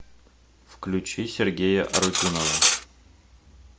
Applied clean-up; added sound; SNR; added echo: none; Cutlery, silverware; -1 dB; none.